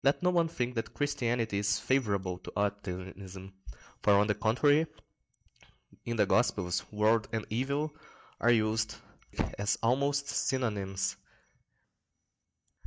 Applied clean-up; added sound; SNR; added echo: neural mask model DeepFilterNet 3.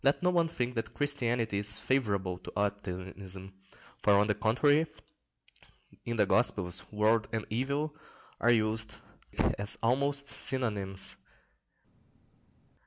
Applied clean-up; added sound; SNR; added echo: none; none; none; none.